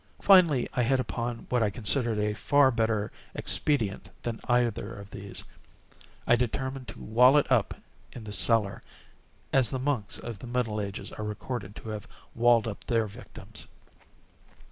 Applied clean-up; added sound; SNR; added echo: none; none; none; none.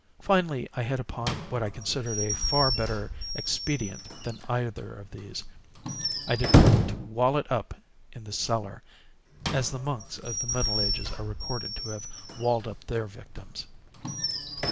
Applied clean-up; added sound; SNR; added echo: none; Squeak / Slam / Wood; -1 dB; none.